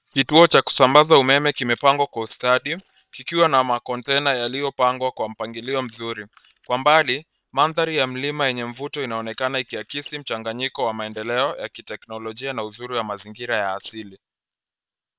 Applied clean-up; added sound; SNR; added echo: neural separator model SepFormer WHAM!.